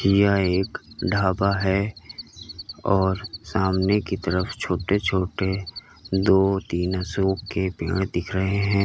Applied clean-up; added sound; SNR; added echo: none; Cricket; 19 dB; none.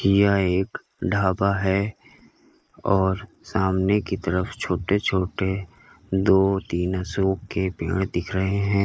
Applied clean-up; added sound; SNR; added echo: neural mask model Resemble Enhance denoiser.